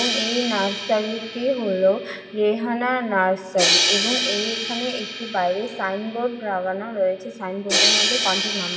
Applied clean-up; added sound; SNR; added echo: none; Crash cymbal; 1 dB; reverberation time 1.9 s.